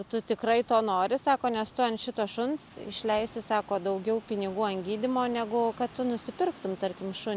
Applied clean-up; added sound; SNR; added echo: none; none; none; none.